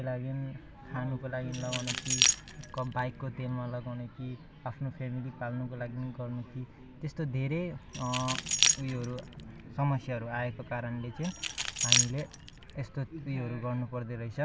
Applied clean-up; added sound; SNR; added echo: none; Keys jangling; -2 dB; none.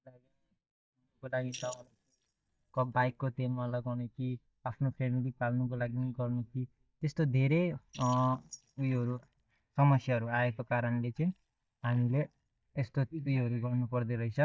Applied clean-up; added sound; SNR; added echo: neural mask model DeepFilterNet 3.